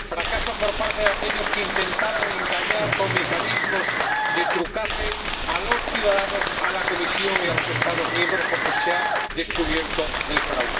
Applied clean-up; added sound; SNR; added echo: none; Applause; -4 dB; reverberation time 0.9 s.